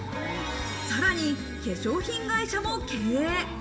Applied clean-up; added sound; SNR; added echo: none; Bird; 18 dB; reverberation time 1.3 s.